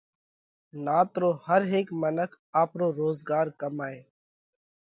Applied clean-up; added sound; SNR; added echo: none; none; none; none.